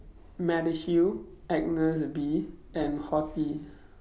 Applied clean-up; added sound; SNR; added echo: none; Train; 19 dB; none.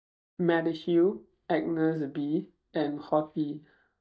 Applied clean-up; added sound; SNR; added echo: neural mask model DeepFilterNet 3.